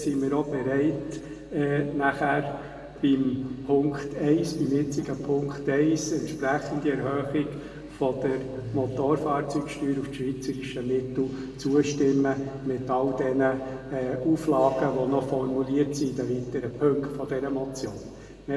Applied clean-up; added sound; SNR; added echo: none; none; none; reverberation time 1.7 s.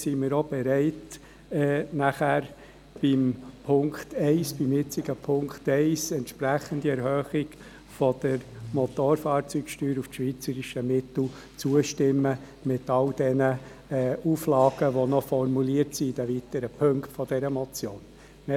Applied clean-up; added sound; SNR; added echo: none; none; none; none.